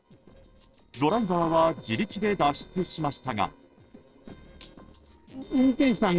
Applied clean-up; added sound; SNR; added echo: neural separator model SepFormer DNS4.